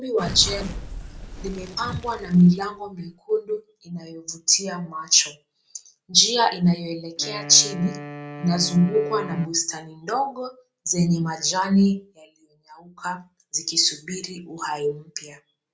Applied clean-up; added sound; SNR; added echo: none; Wind instrument, woodwind instrument + Crackle; 12 dB; none.